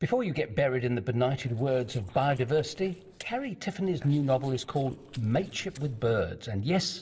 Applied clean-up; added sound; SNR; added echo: neural separator model SepFormer DNS4.